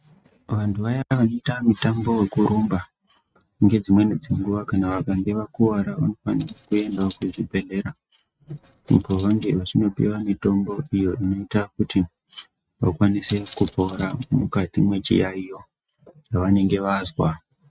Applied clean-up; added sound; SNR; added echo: neural mask model RNNoise.